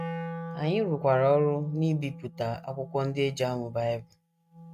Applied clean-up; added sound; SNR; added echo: neural mask model RNNoise.